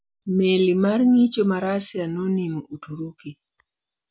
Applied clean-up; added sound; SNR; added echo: none; none; none; none.